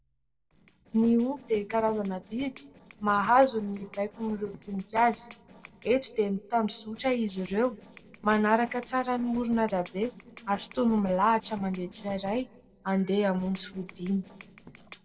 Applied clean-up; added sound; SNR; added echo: neural separator model SepFormer DNS4.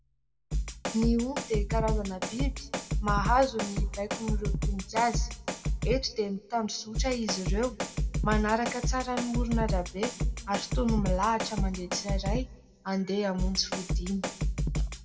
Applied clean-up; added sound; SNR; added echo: none; Drum kit; 0 dB; reverberation time 1.0 s.